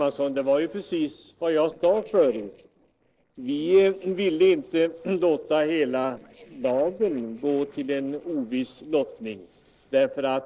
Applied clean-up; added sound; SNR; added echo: neural separator model SepFormer DNS4.